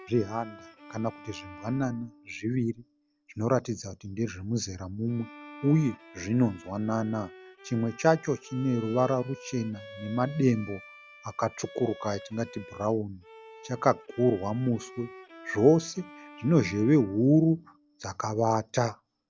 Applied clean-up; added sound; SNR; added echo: none; Bowed string instrument; 20 dB; none.